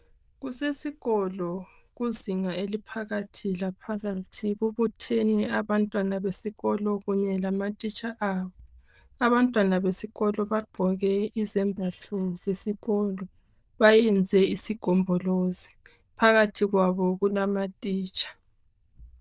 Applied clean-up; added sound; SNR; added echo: neural diffusion model UNIVERSE++.